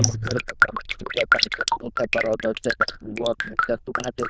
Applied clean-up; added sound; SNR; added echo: neural diffusion model UNIVERSE++.